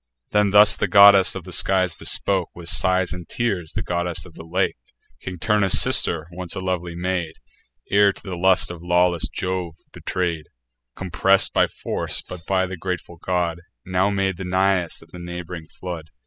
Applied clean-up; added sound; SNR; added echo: classical method spectral subtraction.